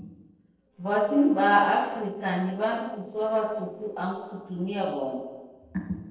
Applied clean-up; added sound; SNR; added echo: neural separator model SepFormer DNS4.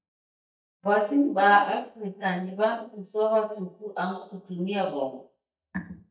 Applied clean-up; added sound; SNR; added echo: neural mask model DeepFilterNet 3.